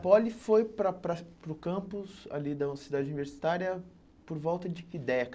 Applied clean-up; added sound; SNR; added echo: none; none; none; none.